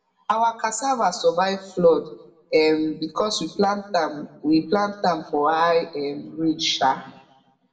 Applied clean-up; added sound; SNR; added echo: none; none; none; reverberation time 0.6 s.